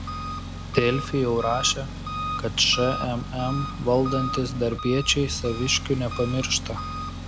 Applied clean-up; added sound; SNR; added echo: none; Engine; 6 dB; none.